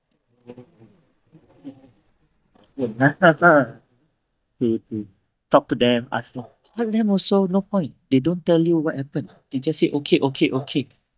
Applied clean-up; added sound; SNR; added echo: neural mask model DeepFilterNet 3.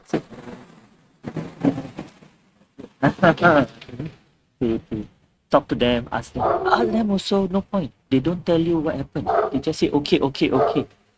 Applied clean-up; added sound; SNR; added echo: neural mask model RNNoise.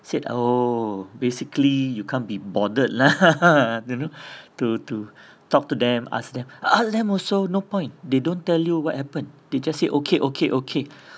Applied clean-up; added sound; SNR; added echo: none; none; none; none.